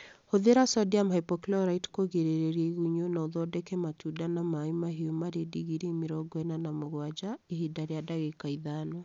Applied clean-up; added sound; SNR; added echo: none; none; none; none.